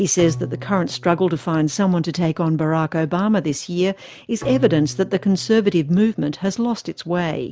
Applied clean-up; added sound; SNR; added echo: none; Bowed string instrument; 17 dB; none.